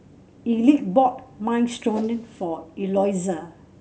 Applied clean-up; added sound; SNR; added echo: none; Whoosh, swoosh, swish; 16 dB; none.